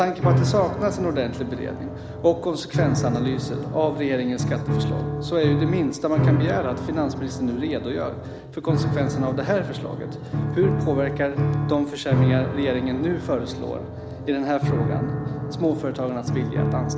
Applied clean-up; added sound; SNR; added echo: none; Piano; 0 dB; none.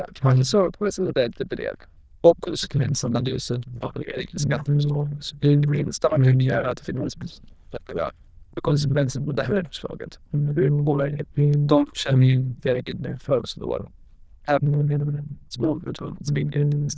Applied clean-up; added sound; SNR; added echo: neural diffusion model UNIVERSE++.